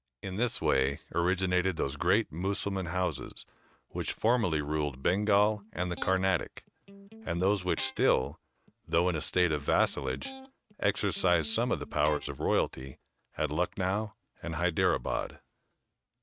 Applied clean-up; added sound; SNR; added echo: neural mask model RNNoise.